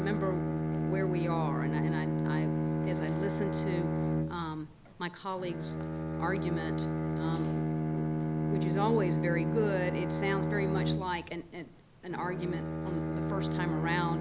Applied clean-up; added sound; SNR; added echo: none; Bowed string instrument; -4 dB; none.